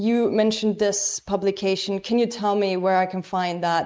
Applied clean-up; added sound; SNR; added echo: neural mask model Resemble Enhance denoiser.